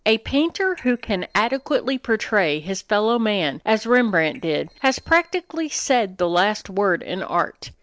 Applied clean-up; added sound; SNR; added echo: neural separator model SepFormer DNS4.